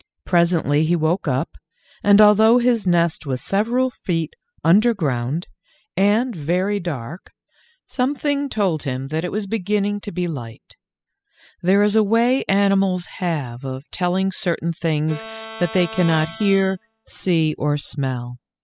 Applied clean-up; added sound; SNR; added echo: classical method spectral subtraction.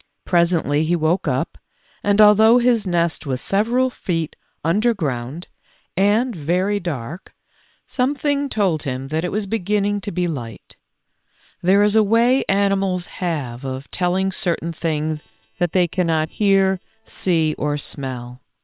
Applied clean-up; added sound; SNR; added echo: neural separator model SepFormer WHAM!.